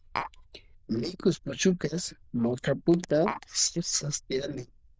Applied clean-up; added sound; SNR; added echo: neural diffusion model UNIVERSE++.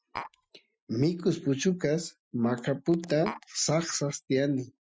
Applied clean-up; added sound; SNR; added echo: classical method Wiener filter.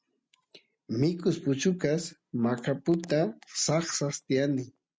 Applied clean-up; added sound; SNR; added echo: none; none; none; none.